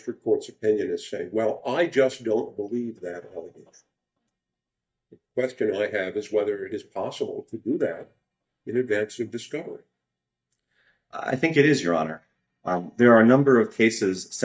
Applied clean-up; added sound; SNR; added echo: neural mask model DeepFilterNet 3.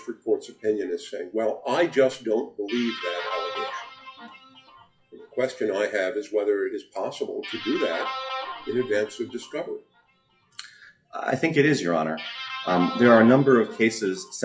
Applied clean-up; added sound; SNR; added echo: classical method WPE with log-MMSE.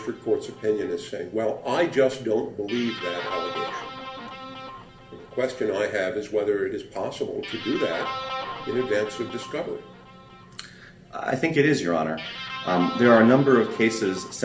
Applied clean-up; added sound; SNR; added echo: none; Guitar; 12 dB; reverberation time 0.3 s.